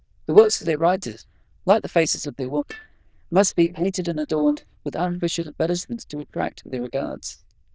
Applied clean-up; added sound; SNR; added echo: neural diffusion model UNIVERSE++.